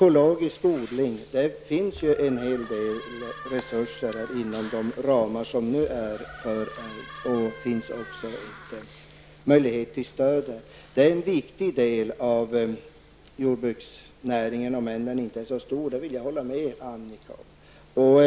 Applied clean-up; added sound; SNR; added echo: none; Door; 17 dB; none.